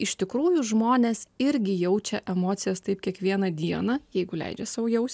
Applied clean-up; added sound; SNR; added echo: none; none; none; none.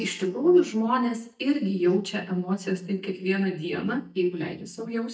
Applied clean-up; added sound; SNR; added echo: neural mask model DeepFilterNet 3.